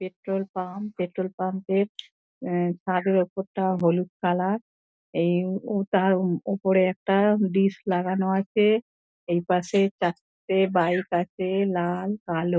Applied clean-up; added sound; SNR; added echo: none; none; none; none.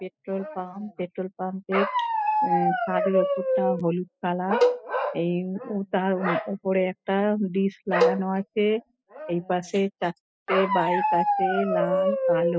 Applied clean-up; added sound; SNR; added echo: classical method spectral subtraction.